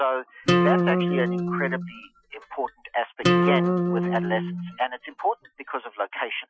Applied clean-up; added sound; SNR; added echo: classical method Wiener filter.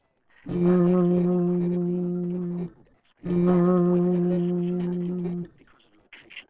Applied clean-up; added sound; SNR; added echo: neural separator model SepFormer DNS4.